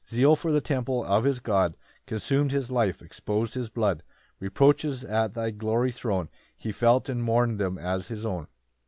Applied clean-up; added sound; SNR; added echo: none; none; none; none.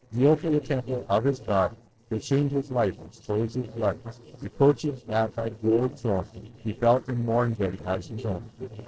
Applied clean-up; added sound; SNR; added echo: neural separator model SepFormer DNS4.